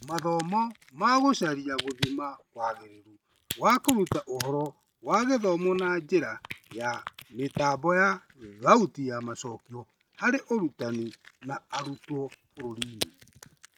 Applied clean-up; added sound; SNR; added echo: neural mask model RNNoise.